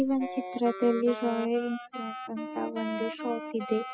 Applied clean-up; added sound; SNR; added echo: classical method spectral subtraction.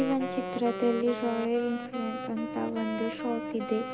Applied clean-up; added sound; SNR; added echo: none; Wind instrument, woodwind instrument; 6 dB; none.